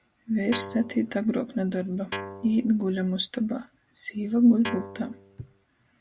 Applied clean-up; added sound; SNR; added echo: none; Guitar; 13 dB; none.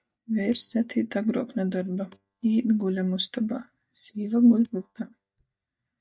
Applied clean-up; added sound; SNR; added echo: neural mask model DeepFilterNet 3.